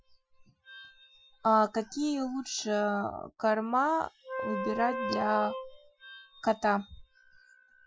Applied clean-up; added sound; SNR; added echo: classical method Wiener filter.